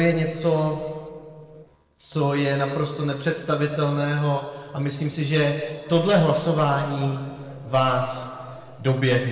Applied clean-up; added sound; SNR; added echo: neural separator model SepFormer DNS4.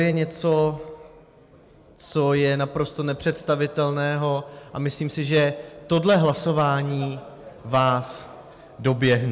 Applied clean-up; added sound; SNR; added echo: none; none; none; none.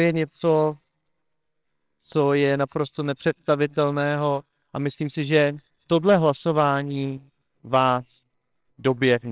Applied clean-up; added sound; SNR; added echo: neural separator model SepFormer WHAMR!.